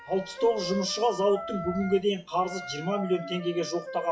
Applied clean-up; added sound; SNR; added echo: classical method WPE with log-MMSE.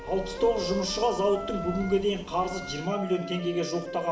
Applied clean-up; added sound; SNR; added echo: none; Wind instrument, woodwind instrument; 10 dB; reverberation time 0.6 s.